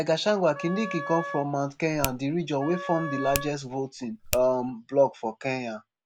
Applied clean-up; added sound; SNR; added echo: none; Wind instrument, woodwind instrument + Finger snapping; 9 dB; none.